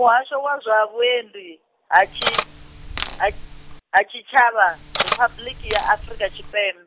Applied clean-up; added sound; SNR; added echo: none; Cutlery, silverware; 7 dB; none.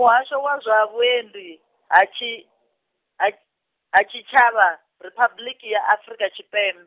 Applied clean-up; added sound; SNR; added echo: none; none; none; none.